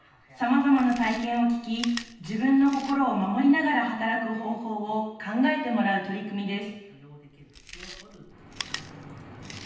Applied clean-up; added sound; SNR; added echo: none; Chewing, mastication; 19 dB; reverberation time 0.9 s.